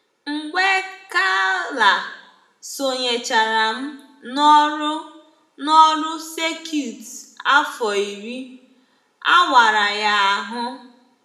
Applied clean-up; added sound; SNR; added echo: none; none; none; reverberation time 0.7 s.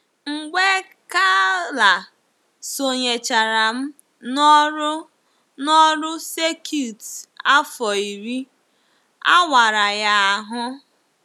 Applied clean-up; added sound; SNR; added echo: none; none; none; none.